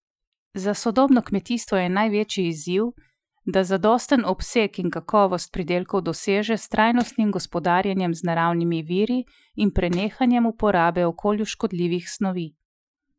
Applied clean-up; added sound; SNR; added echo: classical method Wiener filter.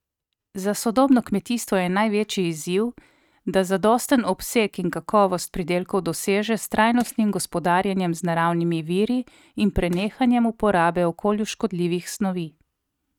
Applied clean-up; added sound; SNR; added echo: neural mask model RNNoise.